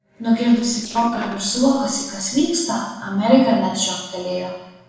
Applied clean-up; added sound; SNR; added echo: neural separator model SepFormer DNS4.